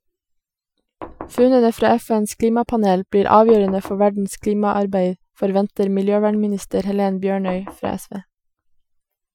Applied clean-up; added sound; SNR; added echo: classical method Wiener filter.